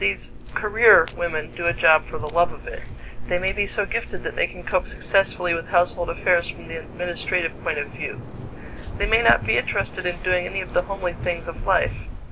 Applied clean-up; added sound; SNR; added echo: none; Waves, surf; 11 dB; none.